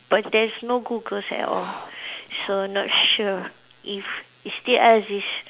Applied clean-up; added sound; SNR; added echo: none; Writing; 15 dB; none.